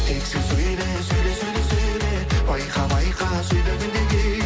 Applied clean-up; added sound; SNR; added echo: none; none; none; none.